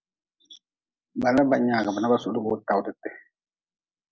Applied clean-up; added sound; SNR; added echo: none; none; none; none.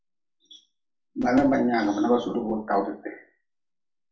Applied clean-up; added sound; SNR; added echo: none; none; none; reverberation time 0.3 s.